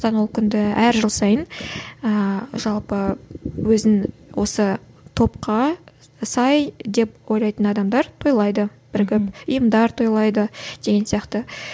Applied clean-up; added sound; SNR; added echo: none; none; none; none.